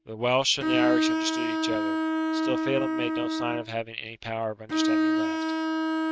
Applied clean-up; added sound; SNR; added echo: neural mask model RNNoise.